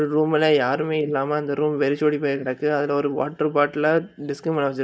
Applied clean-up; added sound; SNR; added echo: neural mask model DeepFilterNet 3.